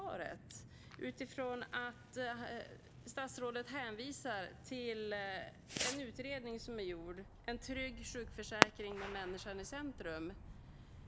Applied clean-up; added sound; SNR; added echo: none; Fireworks; 1 dB; none.